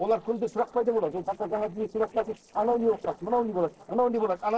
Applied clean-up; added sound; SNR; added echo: neural separator model SepFormer DNS4.